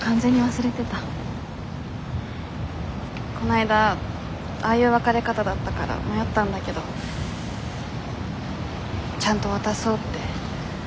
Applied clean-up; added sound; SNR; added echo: none; none; none; none.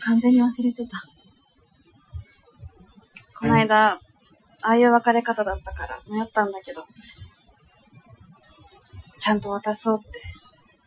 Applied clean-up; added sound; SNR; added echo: classical method Wiener filter.